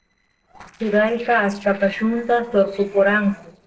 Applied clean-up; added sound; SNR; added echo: neural separator model SepFormer DNS4.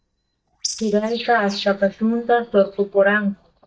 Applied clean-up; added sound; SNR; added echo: neural mask model DeepFilterNet 3.